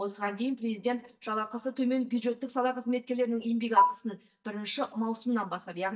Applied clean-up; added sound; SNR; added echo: neural mask model DeepFilterNet 3.